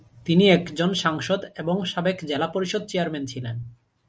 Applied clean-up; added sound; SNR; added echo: none; none; none; none.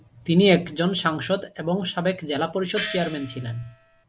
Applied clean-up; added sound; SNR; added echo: none; Gong; 10 dB; none.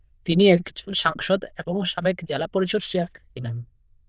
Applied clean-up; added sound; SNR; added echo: neural diffusion model UNIVERSE++.